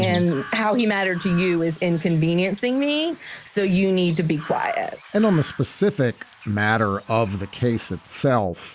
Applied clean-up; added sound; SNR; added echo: none; Chirp, tweet; 15 dB; none.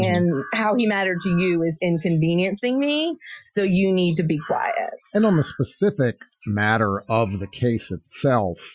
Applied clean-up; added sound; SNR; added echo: classical method Wiener filter.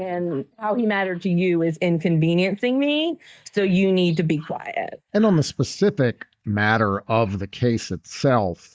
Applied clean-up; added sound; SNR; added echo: neural mask model DeepFilterNet 3.